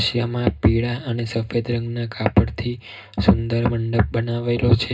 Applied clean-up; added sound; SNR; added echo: none; none; none; reverberation time 0.2 s.